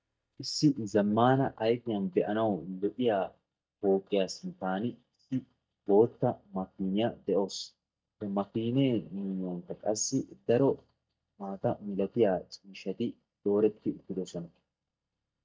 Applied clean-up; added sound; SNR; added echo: neural mask model DeepFilterNet 3.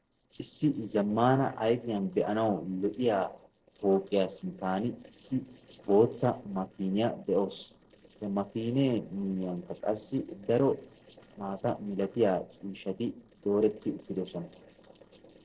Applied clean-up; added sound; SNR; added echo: neural separator model SepFormer DNS4.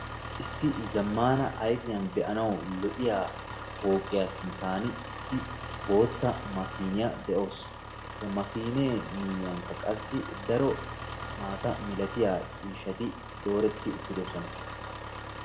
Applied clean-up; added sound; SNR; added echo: none; Engine; 8 dB; reverberation time 1.0 s.